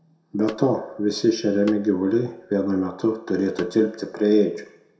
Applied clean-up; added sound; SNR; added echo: none; Tabla; 17 dB; reverberation time 0.6 s.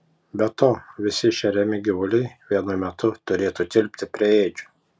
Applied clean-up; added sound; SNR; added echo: none; none; none; none.